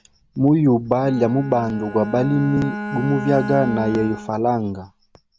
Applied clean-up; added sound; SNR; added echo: none; Bowed string instrument; 11 dB; none.